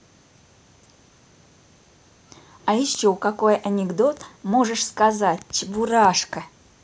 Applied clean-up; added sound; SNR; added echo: none; none; none; none.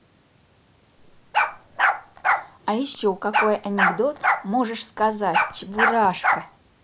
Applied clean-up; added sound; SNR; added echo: none; Bark; -2 dB; none.